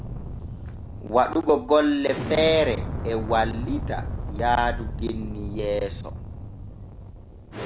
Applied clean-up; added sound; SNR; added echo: none; Explosion; 7 dB; none.